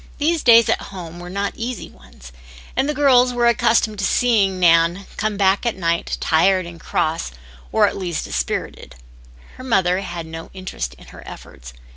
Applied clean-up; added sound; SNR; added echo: none; none; none; none.